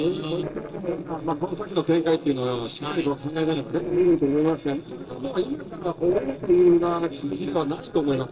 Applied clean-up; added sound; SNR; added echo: neural separator model SepFormer DNS4.